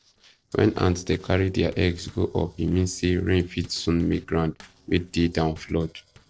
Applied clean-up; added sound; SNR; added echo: neural separator model SepFormer DNS4.